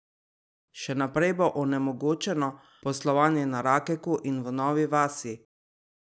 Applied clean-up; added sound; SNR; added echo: none; none; none; none.